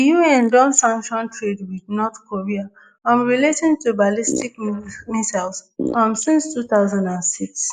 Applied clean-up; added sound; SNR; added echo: neural mask model Resemble Enhance denoiser.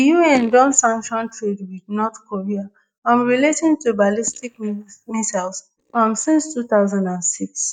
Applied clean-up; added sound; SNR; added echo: neural mask model DeepFilterNet 3.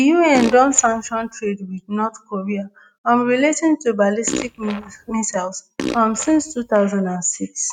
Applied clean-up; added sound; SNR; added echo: neural mask model RNNoise.